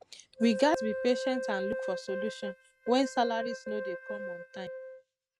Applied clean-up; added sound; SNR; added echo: neural mask model RNNoise.